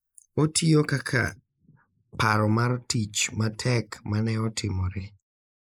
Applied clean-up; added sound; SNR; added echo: neural mask model Resemble Enhance denoiser.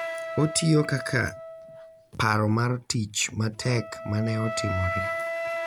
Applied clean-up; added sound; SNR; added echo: none; Wind instrument, woodwind instrument; 7 dB; none.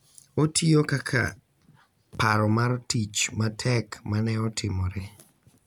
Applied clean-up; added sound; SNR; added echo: none; none; none; none.